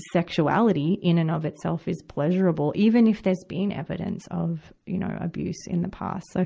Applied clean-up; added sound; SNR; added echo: none; none; none; none.